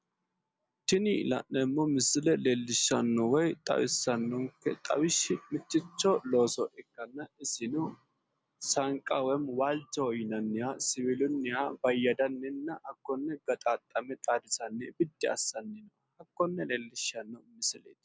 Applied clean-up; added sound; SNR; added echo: none; none; none; none.